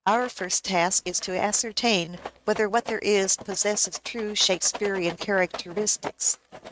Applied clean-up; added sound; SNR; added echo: neural mask model RNNoise.